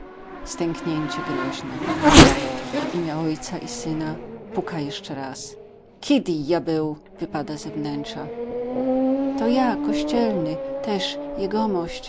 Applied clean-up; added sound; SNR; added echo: none; Race car, auto racing / Accelerating, revving, vroom; -3 dB; none.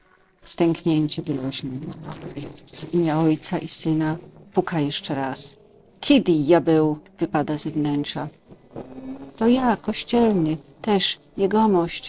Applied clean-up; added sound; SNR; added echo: neural separator model SepFormer DNS4.